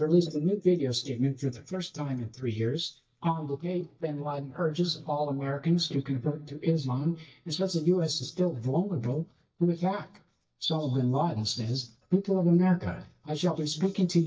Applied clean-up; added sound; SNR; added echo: neural mask model DeepFilterNet 3.